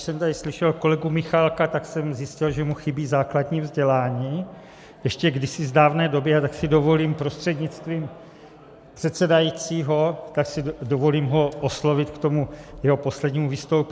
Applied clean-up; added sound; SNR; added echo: none; none; none; none.